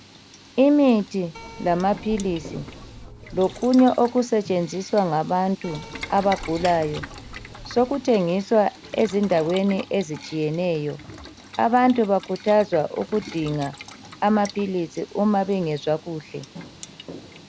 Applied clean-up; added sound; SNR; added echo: none; Keyboard (musical) + Boiling; 17 dB; none.